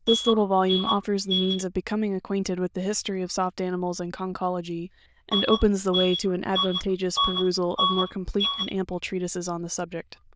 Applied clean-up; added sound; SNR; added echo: neural diffusion model UNIVERSE++.